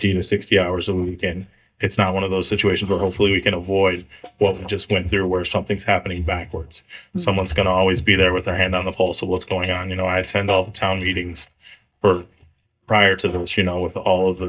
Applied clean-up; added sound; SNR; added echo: neural mask model DeepFilterNet 3.